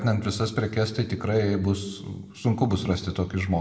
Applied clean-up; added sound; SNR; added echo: none; none; none; reverberation time 1.0 s.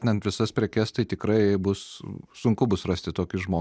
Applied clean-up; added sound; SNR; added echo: none; none; none; none.